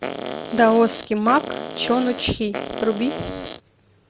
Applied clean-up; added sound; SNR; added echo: none; Fart; 7 dB; none.